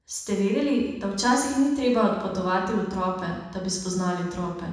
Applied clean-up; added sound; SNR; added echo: none; none; none; reverberation time 1.0 s.